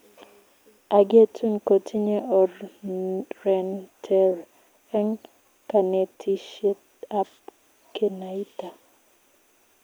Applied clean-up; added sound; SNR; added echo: none; none; none; none.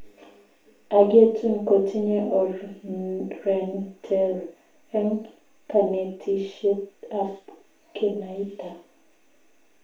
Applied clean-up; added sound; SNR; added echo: none; none; none; reverberation time 0.3 s.